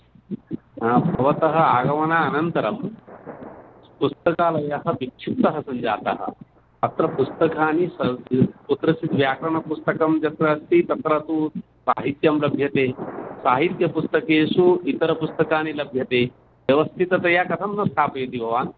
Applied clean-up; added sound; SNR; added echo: none; Thunder; 20 dB; none.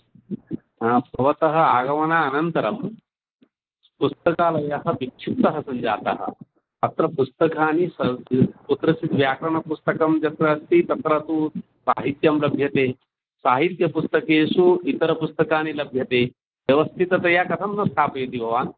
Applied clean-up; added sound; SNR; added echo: neural mask model Resemble Enhance denoiser.